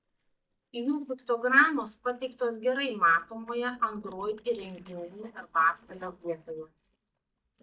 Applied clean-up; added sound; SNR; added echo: neural mask model DeepFilterNet 3.